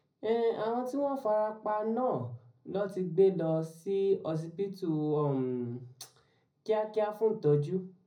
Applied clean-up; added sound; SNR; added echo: none; none; none; reverberation time 0.4 s.